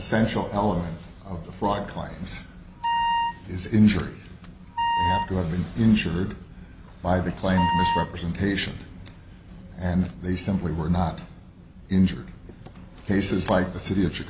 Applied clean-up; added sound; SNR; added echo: none; Wind instrument, woodwind instrument; 0 dB; none.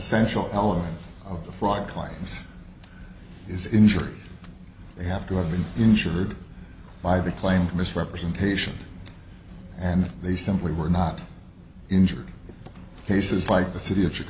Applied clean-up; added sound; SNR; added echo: none; none; none; none.